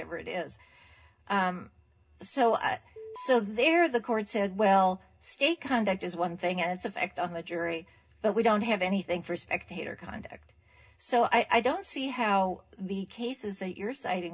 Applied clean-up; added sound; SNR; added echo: none; Alarm; 13 dB; reverberation time 0.2 s.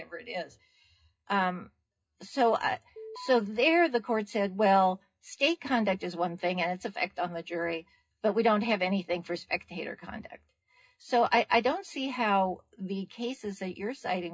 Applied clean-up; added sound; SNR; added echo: classical method WPE with log-MMSE.